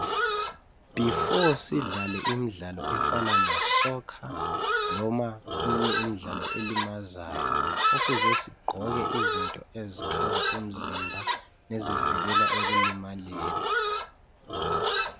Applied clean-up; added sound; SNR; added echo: none; Livestock, farm animals, working animals; -5 dB; none.